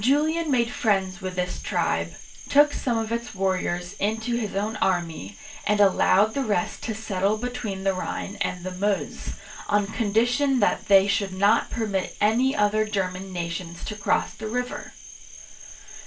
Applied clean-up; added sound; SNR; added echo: none; Cricket; 17 dB; reverberation time 0.2 s.